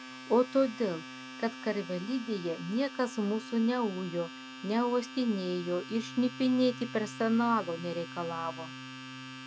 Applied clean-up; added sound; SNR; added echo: none; Domestic sounds, home sounds; 13 dB; none.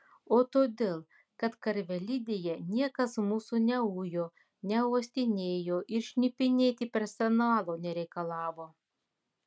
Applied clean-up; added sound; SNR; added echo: none; none; none; none.